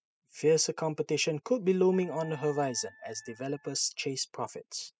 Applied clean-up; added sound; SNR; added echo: classical method spectral subtraction.